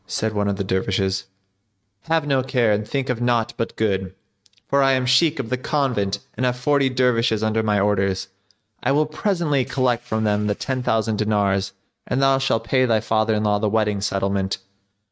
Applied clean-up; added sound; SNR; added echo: neural mask model RNNoise.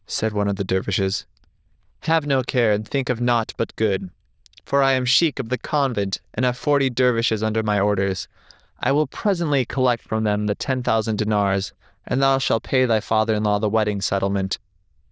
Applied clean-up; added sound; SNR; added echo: neural diffusion model UNIVERSE++.